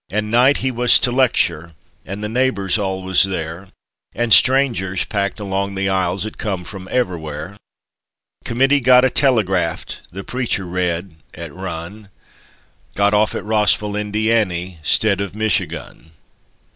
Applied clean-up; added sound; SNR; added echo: none; none; none; none.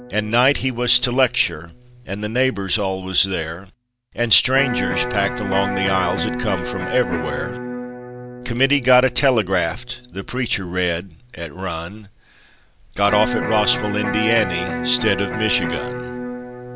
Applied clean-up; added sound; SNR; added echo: none; Electric guitar; 7 dB; none.